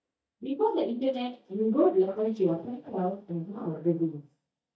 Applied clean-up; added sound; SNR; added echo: neural mask model DeepFilterNet 3.